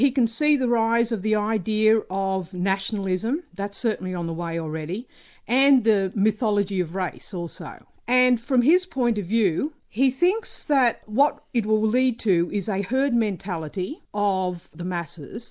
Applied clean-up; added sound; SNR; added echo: none; none; none; none.